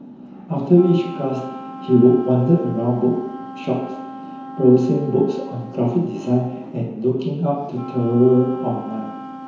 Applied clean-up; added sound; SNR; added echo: none; Wind instrument, woodwind instrument; 16 dB; reverberation time 1.0 s.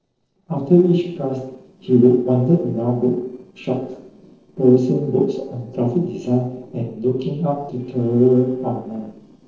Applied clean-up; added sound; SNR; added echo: neural separator model SepFormer DNS4.